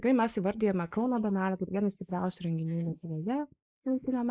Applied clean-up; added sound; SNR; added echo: neural mask model Resemble Enhance denoiser.